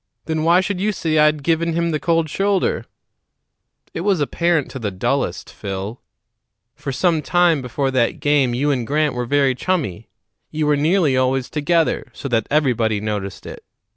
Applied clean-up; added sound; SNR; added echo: none; none; none; none.